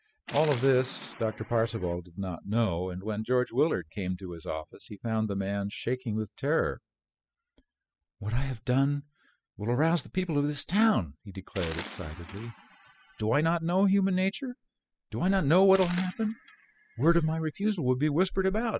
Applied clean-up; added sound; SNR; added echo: classical method spectral subtraction.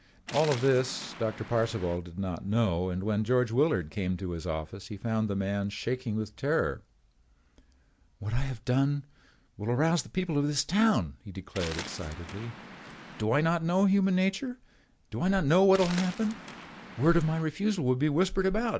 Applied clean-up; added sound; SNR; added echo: none; Waves, surf; 15 dB; none.